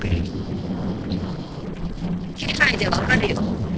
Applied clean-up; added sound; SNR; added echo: neural separator model SepFormer DNS4.